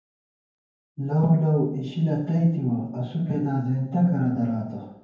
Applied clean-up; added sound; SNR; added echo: none; none; none; reverberation time 0.9 s.